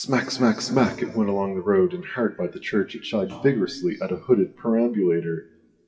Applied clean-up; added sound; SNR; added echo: classical method WPE with log-MMSE.